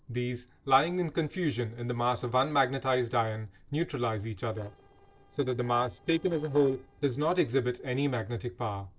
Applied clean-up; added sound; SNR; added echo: neural separator model SepFormer DNS4.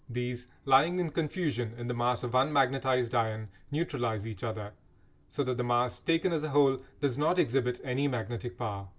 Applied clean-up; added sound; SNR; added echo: none; none; none; none.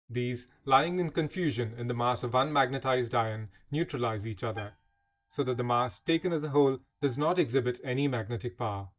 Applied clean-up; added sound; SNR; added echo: neural mask model DeepFilterNet 3.